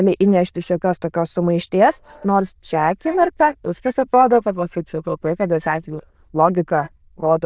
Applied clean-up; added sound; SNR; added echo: neural diffusion model UNIVERSE++.